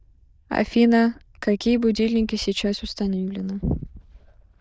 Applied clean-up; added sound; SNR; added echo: neural diffusion model UNIVERSE++.